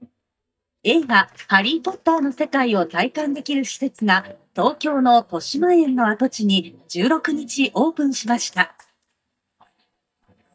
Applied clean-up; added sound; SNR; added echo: neural mask model DeepFilterNet 3.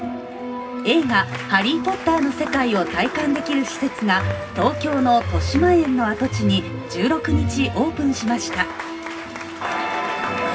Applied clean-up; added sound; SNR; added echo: none; Applause / Crowd; 15 dB; reverberation time 0.4 s.